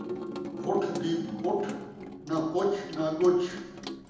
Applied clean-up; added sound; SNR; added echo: none; Sink (filling or washing) / Water tap, faucet; 8 dB; reverberation time 0.9 s.